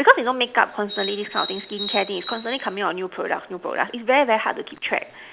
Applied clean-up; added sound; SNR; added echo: none; Bird; 8 dB; none.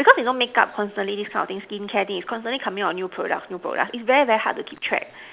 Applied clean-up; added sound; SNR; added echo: none; none; none; none.